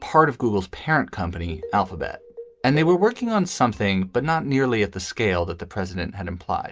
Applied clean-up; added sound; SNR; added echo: none; none; none; none.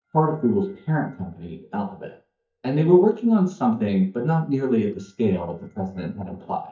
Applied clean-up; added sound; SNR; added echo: neural mask model DeepFilterNet 3.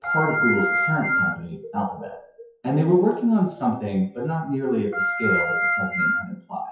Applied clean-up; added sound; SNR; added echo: classical method WPE with log-MMSE.